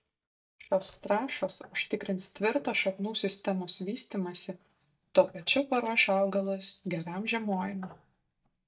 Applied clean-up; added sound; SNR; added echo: neural mask model DeepFilterNet 3.